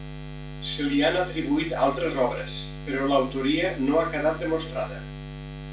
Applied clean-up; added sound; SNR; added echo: none; Buzz; 10 dB; reverberation time 0.3 s.